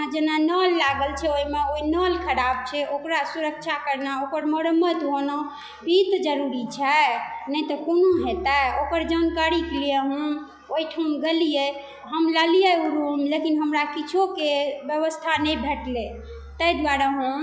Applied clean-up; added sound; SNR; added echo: classical method log-MMSE.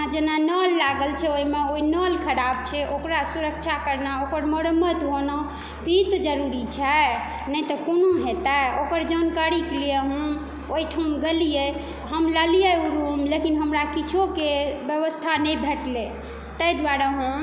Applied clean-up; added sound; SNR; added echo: none; Musical instrument; 16 dB; none.